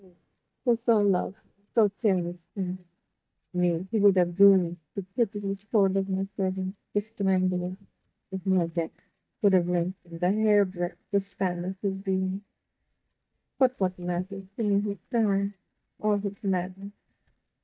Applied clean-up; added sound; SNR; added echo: neural mask model DeepFilterNet 3.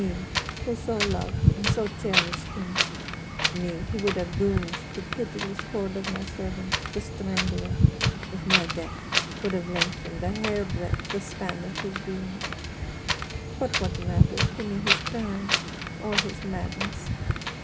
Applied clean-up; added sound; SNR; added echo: none; Wind; -4 dB; reverberation time 0.3 s.